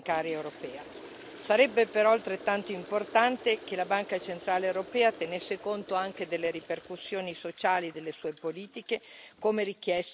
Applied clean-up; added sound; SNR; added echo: none; Toilet flush; 18 dB; none.